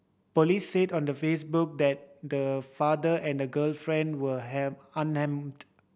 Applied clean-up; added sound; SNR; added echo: none; none; none; none.